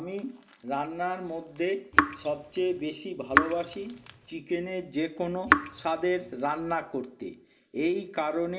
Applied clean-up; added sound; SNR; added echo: none; Raindrop / Drip; -3 dB; reverberation time 0.5 s.